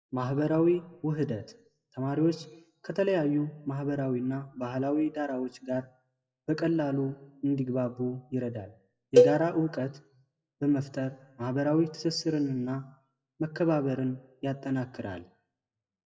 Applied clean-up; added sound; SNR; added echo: classical method WPE with log-MMSE.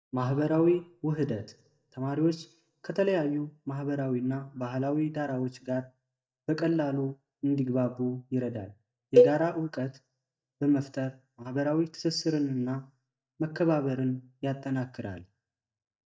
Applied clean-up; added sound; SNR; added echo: neural mask model DeepFilterNet 3.